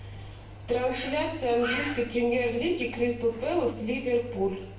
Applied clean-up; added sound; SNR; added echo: none; Engine; 15 dB; reverberation time 0.6 s.